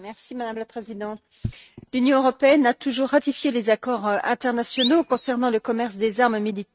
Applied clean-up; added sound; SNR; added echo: neural mask model RNNoise.